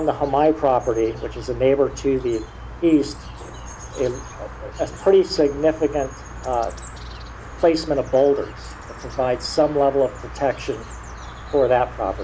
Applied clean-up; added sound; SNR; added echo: none; Bird vocalization, bird call, bird song; 20 dB; none.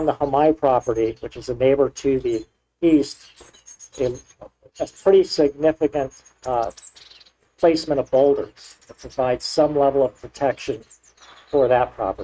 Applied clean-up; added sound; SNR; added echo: neural mask model RNNoise.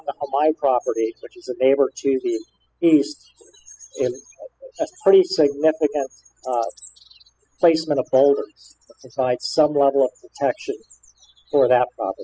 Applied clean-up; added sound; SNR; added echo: classical method spectral subtraction.